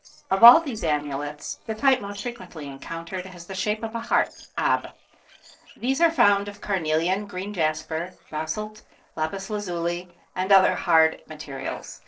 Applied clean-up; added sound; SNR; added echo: neural separator model SepFormer DNS4.